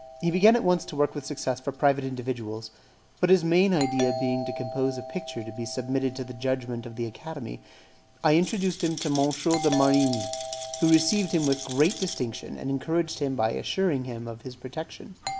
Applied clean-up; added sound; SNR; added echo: none; Doorbell + Rattle; 11 dB; none.